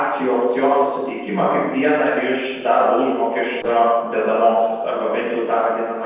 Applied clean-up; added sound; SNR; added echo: neural separator model SepFormer DNS4.